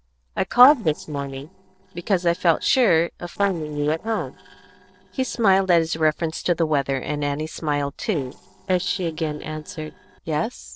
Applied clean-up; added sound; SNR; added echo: neural separator model SepFormer DNS4.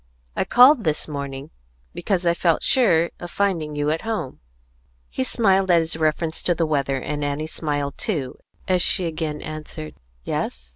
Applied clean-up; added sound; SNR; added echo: none; none; none; none.